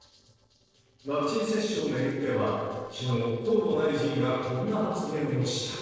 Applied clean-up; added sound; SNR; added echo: neural separator model SepFormer DNS4.